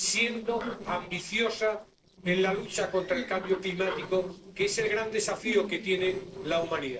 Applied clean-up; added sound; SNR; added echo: neural separator model SepFormer DNS4.